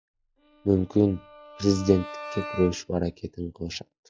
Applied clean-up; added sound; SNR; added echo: classical method log-MMSE.